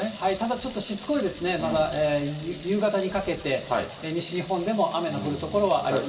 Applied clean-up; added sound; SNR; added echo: none; Thunder; 15 dB; reverberation time 2.0 s.